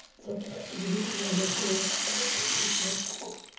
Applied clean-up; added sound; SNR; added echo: none; Rattle; -3 dB; reverberation time 0.7 s.